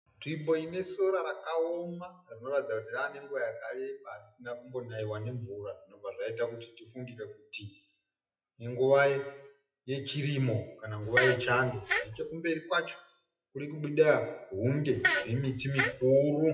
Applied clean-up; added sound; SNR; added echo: classical method WPE with log-MMSE.